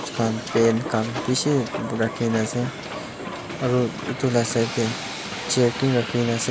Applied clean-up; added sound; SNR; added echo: none; Hiss; 9 dB; none.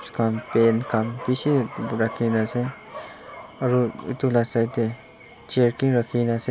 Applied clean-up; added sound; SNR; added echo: none; none; none; none.